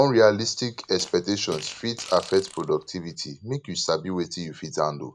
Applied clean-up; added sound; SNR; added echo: none; Fart; 19 dB; none.